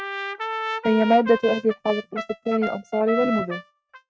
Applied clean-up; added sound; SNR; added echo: neural mask model RNNoise.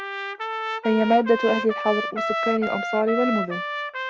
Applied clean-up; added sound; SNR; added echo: none; Trumpet; 4 dB; none.